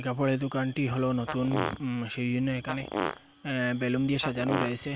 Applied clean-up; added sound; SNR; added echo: none; Fart; 7 dB; none.